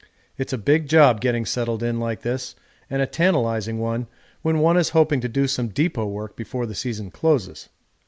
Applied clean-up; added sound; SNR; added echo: none; none; none; none.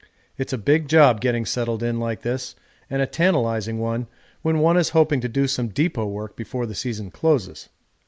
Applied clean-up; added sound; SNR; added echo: neural mask model Resemble Enhance denoiser.